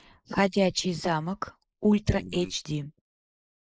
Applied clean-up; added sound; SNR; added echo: neural mask model Resemble Enhance denoiser.